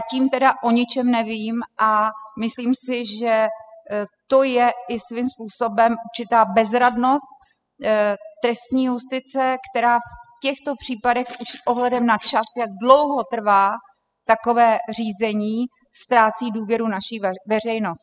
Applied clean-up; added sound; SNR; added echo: classical method spectral subtraction.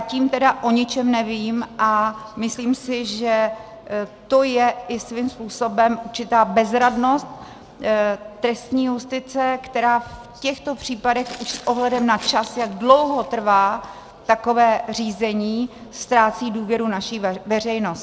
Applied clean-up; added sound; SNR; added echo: none; Glass; 20 dB; none.